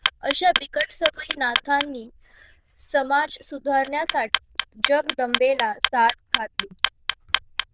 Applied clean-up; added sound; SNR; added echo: neural diffusion model UNIVERSE++.